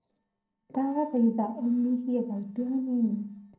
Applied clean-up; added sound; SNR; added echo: neural separator model SepFormer DNS4.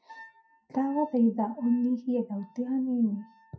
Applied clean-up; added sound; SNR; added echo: classical method WPE with log-MMSE.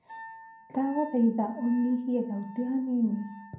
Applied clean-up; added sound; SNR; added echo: none; Wind instrument, woodwind instrument; 19 dB; reverberation time 0.6 s.